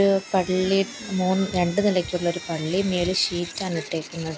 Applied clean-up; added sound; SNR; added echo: none; Drip / Sink (filling or washing); 16 dB; none.